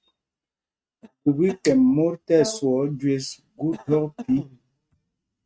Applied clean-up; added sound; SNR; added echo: neural mask model RNNoise.